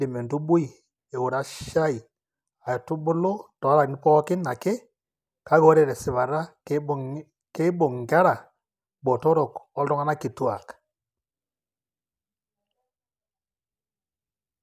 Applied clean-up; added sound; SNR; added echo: none; none; none; none.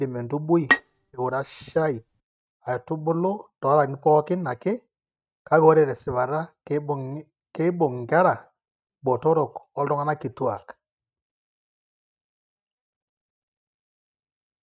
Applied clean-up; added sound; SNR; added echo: neural mask model RNNoise.